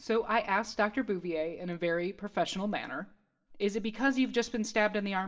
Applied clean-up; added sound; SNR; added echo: none; none; none; reverberation time 0.5 s.